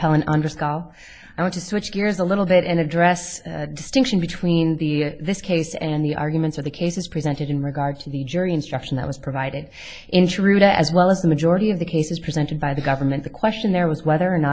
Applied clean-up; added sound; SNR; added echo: none; none; none; none.